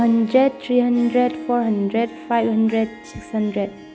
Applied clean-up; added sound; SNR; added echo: none; Harp; 17 dB; none.